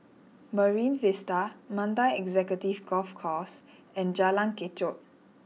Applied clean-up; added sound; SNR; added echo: none; none; none; none.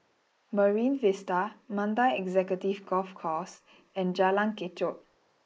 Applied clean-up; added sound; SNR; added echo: neural mask model Resemble Enhance denoiser.